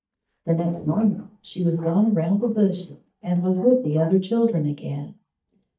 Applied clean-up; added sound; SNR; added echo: neural mask model DeepFilterNet 3.